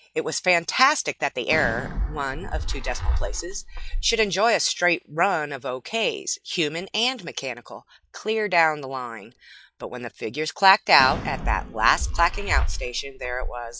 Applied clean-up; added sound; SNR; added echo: classical method log-MMSE.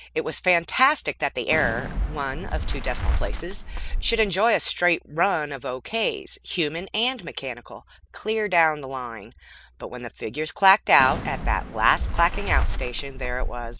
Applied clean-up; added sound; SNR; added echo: none; Fireworks; 1 dB; none.